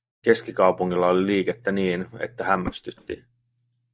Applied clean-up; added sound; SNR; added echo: neural mask model DeepFilterNet 3.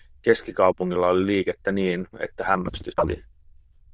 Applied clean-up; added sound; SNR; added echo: neural diffusion model UNIVERSE++.